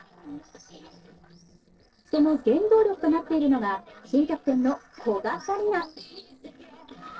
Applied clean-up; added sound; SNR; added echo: neural separator model SepFormer DNS4.